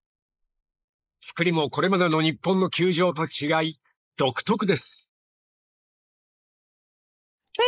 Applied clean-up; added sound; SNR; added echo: neural mask model Resemble Enhance denoiser.